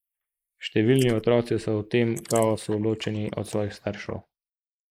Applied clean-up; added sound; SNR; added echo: neural mask model Resemble Enhance denoiser.